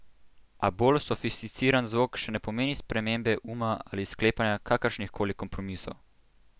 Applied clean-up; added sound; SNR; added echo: none; none; none; none.